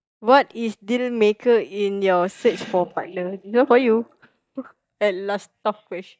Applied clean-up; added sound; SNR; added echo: neural mask model DeepFilterNet 3.